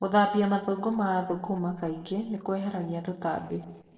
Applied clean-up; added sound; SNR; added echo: neural separator model SepFormer DNS4.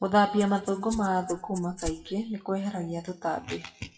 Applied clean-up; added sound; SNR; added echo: classical method WPE with log-MMSE.